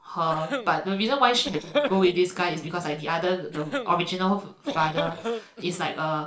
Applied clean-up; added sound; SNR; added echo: neural separator model SepFormer DNS4.